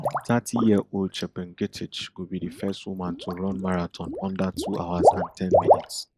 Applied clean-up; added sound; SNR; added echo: neural mask model Resemble Enhance denoiser.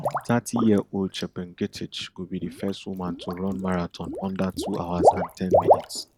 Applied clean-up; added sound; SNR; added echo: none; Water / Liquid; -1 dB; none.